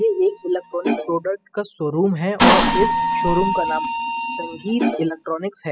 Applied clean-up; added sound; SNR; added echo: classical method spectral subtraction.